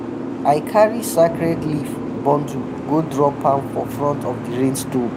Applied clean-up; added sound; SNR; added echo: none; Boat, Water vehicle; 7 dB; none.